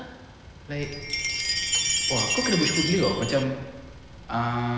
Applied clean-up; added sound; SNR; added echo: none; Chime; 0 dB; none.